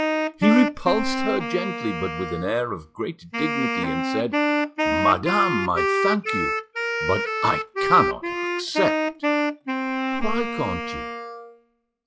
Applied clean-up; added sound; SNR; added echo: classical method log-MMSE.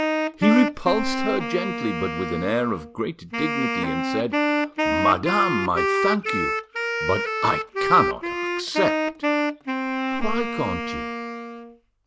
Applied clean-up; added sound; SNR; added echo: none; Wind instrument, woodwind instrument; 0 dB; none.